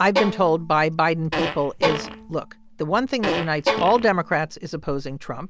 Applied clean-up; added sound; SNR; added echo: none; Bowed string instrument + Fart; 6 dB; none.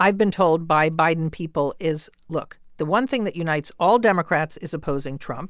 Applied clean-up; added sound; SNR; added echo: none; none; none; none.